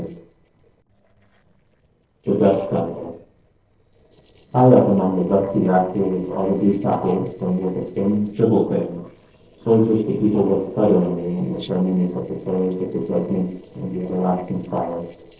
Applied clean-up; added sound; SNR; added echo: neural separator model SepFormer DNS4.